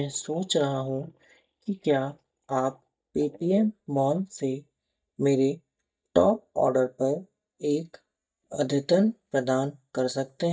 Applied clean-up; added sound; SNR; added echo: neural mask model DeepFilterNet 3.